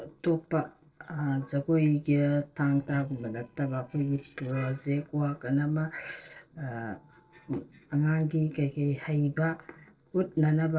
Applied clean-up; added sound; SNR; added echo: neural separator model SepFormer DNS4.